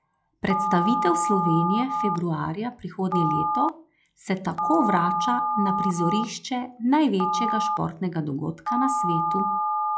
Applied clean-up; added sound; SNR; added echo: classical method log-MMSE.